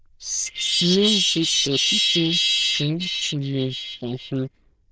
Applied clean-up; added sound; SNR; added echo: neural diffusion model UNIVERSE++.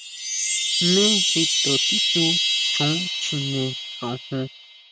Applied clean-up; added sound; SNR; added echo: none; Chime; -4 dB; none.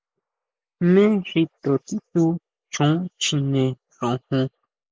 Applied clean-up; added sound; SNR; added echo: neural mask model Resemble Enhance denoiser.